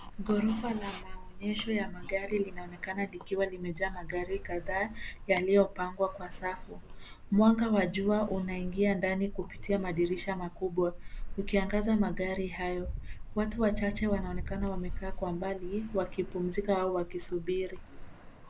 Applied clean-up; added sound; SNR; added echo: none; Ocean; 8 dB; none.